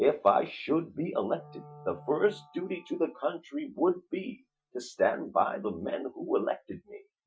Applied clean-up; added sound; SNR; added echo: classical method Wiener filter.